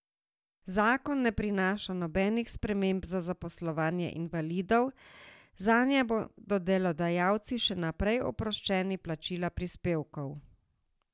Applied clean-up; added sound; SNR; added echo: none; none; none; none.